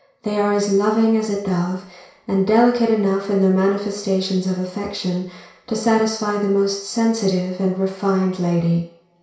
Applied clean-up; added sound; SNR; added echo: none; none; none; reverberation time 0.6 s.